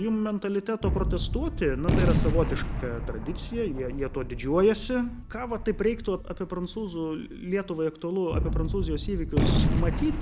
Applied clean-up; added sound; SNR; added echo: none; Gunshot, gunfire; 0 dB; none.